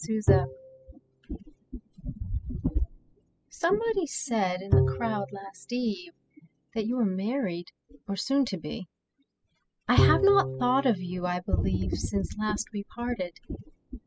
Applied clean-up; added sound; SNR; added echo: classical method spectral subtraction.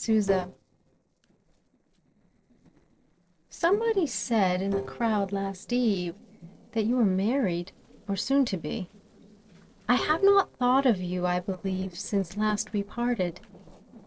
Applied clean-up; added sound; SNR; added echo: neural separator model SepFormer DNS4.